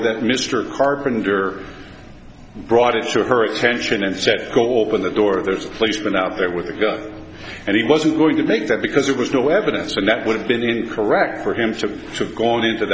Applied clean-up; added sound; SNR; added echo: none; none; none; none.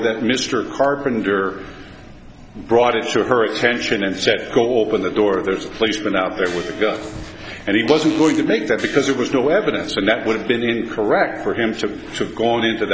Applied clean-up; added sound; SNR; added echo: none; Gong + Fart; 17 dB; none.